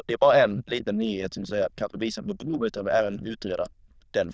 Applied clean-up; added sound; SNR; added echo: neural diffusion model UNIVERSE++.